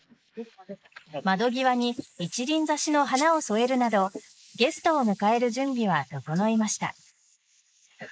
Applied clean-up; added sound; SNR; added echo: neural mask model Resemble Enhance denoiser.